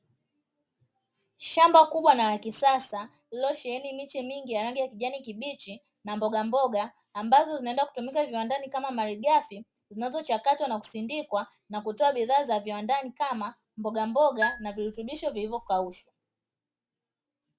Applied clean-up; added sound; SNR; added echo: none; Marimba, xylophone; 9 dB; none.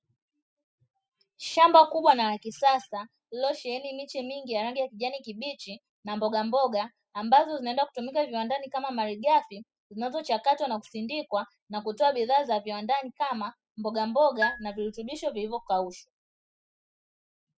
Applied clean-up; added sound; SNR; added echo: classical method spectral subtraction.